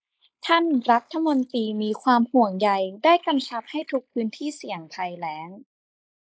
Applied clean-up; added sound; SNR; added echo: neural mask model Resemble Enhance denoiser.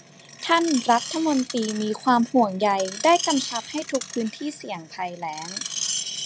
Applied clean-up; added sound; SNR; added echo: none; Screech; 10 dB; none.